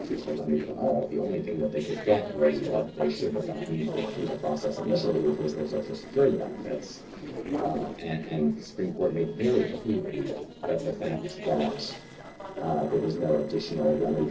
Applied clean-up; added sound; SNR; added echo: neural separator model SepFormer DNS4.